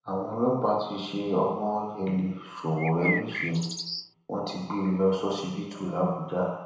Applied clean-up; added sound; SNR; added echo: none; Bird; 5 dB; reverberation time 1.0 s.